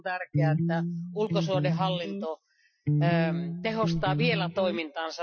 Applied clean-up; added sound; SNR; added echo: classical method Wiener filter.